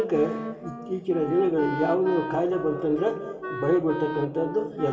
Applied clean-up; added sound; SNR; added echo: none; Wind instrument, woodwind instrument; 9 dB; reverberation time 2.0 s.